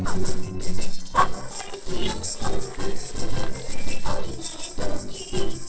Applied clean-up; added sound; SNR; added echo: neural separator model SepFormer DNS4.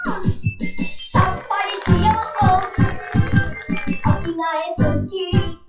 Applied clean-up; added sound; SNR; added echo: classical method WPE with log-MMSE.